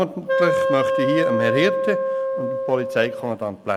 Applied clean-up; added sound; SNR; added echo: none; Wind instrument, woodwind instrument; -1 dB; none.